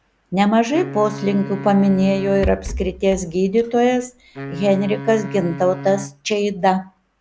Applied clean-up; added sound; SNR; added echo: none; Rattle / Breathing + Wind instrument, woodwind instrument; 12 dB; none.